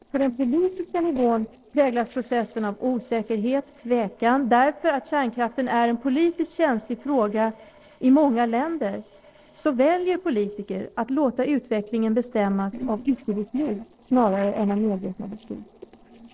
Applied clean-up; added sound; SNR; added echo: neural separator model SepFormer DNS4.